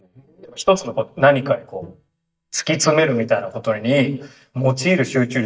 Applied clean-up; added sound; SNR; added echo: neural mask model DeepFilterNet 3.